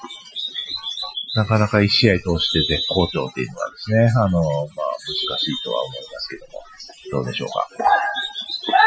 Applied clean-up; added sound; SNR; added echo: classical method Wiener filter.